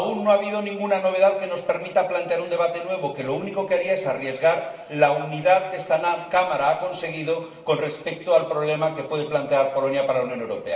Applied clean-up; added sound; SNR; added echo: none; none; none; reverberation time 1.0 s.